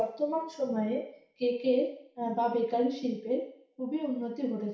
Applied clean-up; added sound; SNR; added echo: none; none; none; reverberation time 0.6 s.